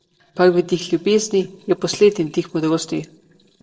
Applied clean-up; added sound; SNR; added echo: neural separator model SepFormer DNS4.